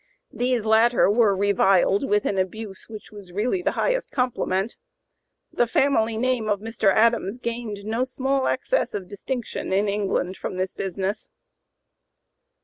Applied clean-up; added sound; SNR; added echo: none; none; none; none.